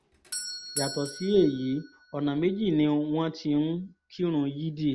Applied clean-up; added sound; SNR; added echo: none; Doorbell; 14 dB; none.